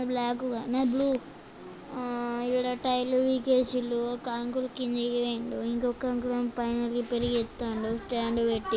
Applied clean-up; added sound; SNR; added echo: none; none; none; none.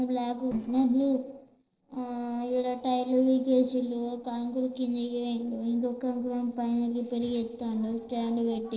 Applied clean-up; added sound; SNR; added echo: neural separator model SepFormer DNS4.